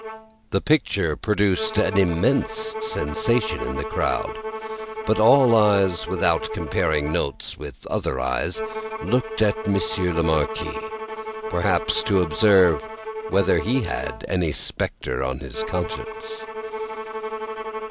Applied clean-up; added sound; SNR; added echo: none; Bowed string instrument; 9 dB; none.